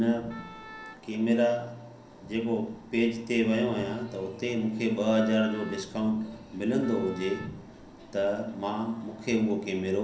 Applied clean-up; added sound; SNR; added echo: none; Wind instrument, woodwind instrument; 18 dB; reverberation time 0.6 s.